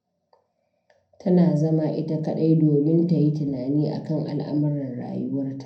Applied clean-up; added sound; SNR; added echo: none; none; none; reverberation time 0.6 s.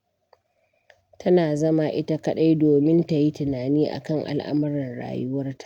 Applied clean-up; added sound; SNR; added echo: none; none; none; none.